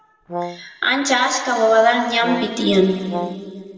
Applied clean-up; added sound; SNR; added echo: none; Brass instrument; 10 dB; reverberation time 2.4 s.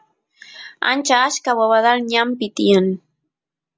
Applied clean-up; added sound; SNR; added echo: none; none; none; none.